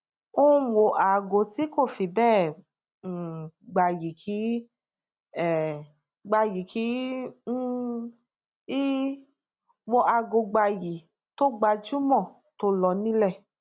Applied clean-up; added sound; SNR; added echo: none; none; none; none.